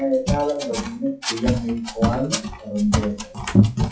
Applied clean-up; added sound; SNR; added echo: classical method WPE with log-MMSE.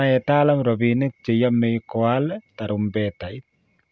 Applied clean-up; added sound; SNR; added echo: none; none; none; none.